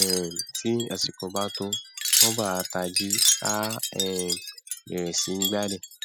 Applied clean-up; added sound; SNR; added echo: classical method spectral subtraction.